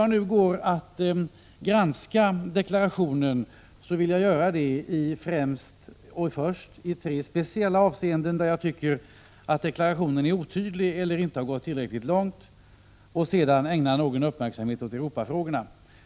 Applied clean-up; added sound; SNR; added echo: none; none; none; none.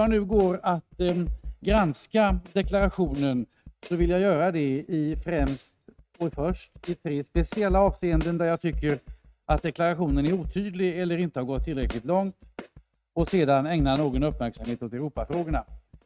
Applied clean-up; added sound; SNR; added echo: neural mask model RNNoise.